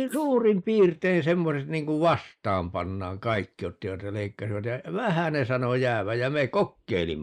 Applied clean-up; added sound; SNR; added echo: neural mask model Resemble Enhance denoiser.